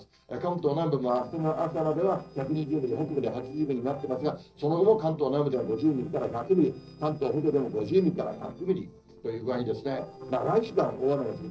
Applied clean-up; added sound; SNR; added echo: neural separator model SepFormer DNS4.